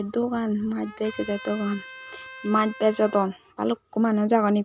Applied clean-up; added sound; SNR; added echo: none; Trumpet; 18 dB; none.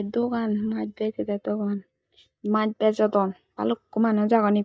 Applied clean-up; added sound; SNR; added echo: neural mask model DeepFilterNet 3.